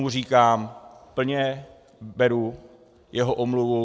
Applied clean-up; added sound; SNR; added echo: none; none; none; none.